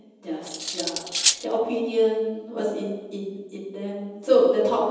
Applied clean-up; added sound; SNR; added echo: none; Cutlery, silverware; 2 dB; reverberation time 1.1 s.